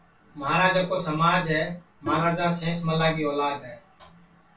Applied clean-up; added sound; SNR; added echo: none; Bowed string instrument; 15 dB; reverberation time 0.2 s.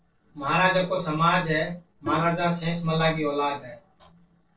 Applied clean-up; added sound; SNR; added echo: neural separator model SepFormer DNS4.